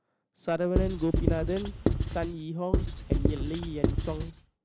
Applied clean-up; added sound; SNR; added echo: none; Writing; -4 dB; none.